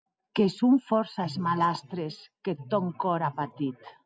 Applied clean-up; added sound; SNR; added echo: none; none; none; none.